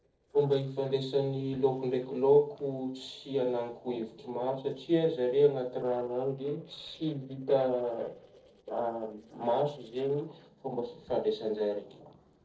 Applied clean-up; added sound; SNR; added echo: neural separator model SepFormer DNS4.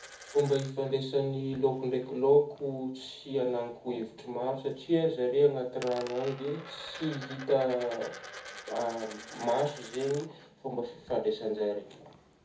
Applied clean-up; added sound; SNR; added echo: none; Coin (dropping); 18 dB; reverberation time 0.4 s.